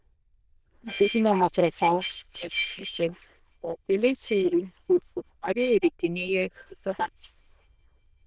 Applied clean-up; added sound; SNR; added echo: neural diffusion model UNIVERSE++.